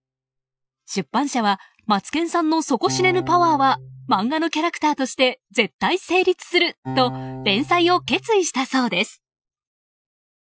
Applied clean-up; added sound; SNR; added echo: classical method Wiener filter.